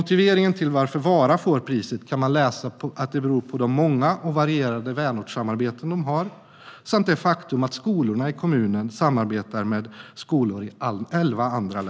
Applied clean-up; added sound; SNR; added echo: none; none; none; none.